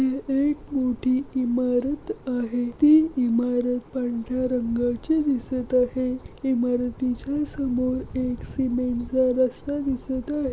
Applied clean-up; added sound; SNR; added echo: none; none; none; none.